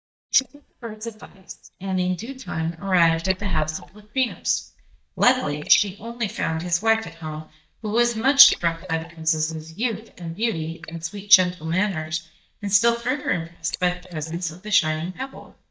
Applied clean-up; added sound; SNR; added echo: neural mask model DeepFilterNet 3.